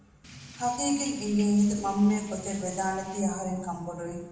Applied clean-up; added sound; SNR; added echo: none; Drip / Rain; 19 dB; reverberation time 0.8 s.